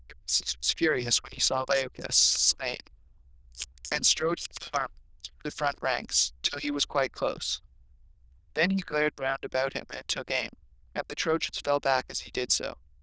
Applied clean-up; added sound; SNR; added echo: neural diffusion model UNIVERSE++.